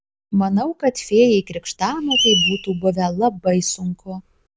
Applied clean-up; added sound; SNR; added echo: none; Screech; 6 dB; none.